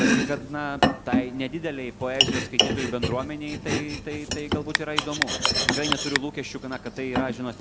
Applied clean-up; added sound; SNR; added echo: none; Domestic sounds, home sounds + Clock; -4 dB; none.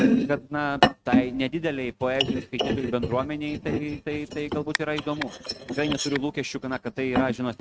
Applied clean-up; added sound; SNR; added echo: neural mask model RNNoise.